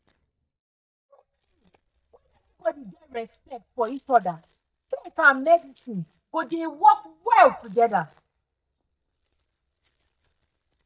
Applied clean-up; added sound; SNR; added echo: neural mask model DeepFilterNet 3.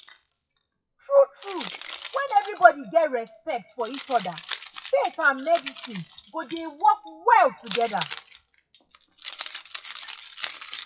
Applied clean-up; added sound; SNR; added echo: classical method WPE with log-MMSE.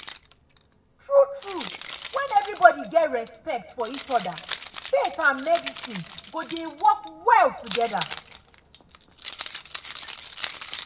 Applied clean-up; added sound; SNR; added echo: none; Keys jangling; 15 dB; reverberation time 0.7 s.